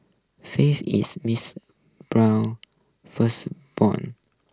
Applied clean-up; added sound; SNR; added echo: none; none; none; none.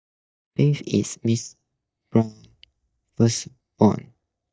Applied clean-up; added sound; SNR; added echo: neural mask model DeepFilterNet 3.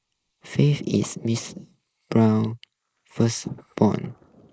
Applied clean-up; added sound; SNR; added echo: neural mask model Resemble Enhance denoiser.